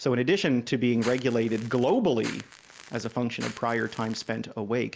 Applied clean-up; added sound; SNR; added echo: none; Crackle; 17 dB; none.